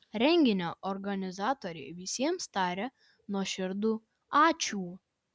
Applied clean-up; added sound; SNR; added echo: none; none; none; none.